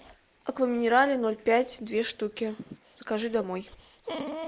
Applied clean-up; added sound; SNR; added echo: neural mask model Resemble Enhance denoiser.